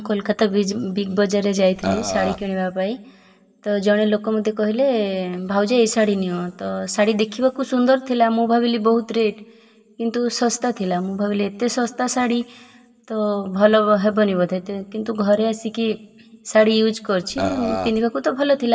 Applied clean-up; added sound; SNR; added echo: none; Burping, eructation; 5 dB; reverberation time 0.8 s.